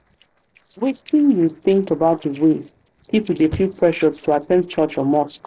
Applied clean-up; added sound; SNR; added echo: neural separator model SepFormer DNS4.